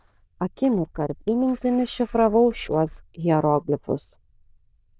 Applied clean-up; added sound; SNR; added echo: neural diffusion model UNIVERSE++.